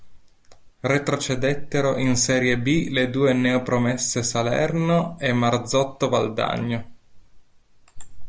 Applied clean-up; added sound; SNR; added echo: none; none; none; none.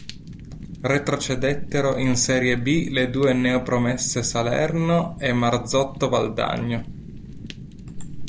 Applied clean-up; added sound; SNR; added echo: none; Fire; 15 dB; none.